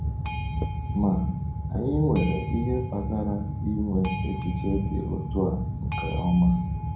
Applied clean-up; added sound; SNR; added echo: none; Boat, Water vehicle; 1 dB; reverberation time 0.6 s.